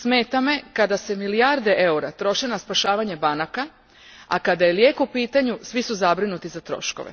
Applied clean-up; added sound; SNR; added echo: none; none; none; none.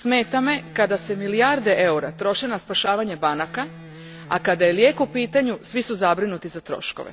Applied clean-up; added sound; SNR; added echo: none; Electric guitar; 20 dB; none.